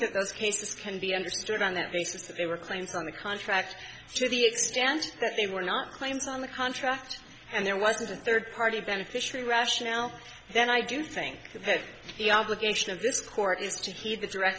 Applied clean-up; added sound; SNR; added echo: none; none; none; none.